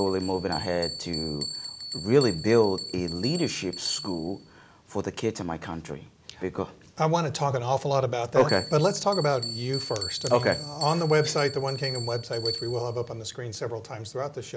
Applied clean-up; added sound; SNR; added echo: none; Bell; 12 dB; none.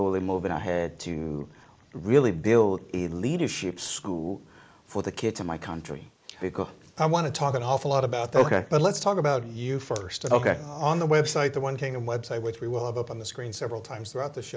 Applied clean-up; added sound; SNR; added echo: neural mask model Resemble Enhance denoiser.